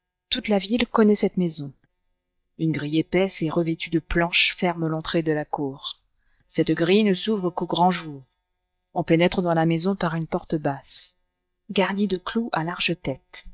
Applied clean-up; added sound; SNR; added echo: neural mask model DeepFilterNet 3.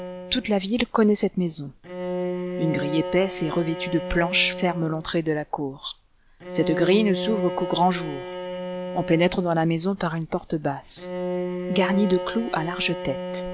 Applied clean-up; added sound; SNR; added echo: none; Bowed string instrument; 7 dB; none.